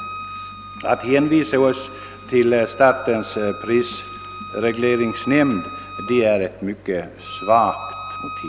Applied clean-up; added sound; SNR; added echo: none; Bowed string instrument; 14 dB; none.